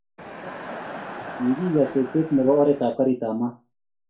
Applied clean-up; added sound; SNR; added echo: none; Crowd; 13 dB; reverberation time 0.3 s.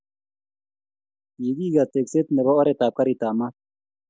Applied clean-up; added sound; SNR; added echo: none; none; none; none.